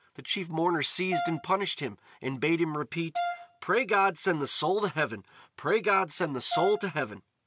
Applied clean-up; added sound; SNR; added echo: none; Brass instrument; 7 dB; none.